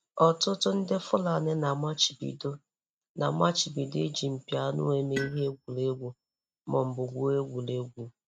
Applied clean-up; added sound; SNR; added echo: neural mask model RNNoise.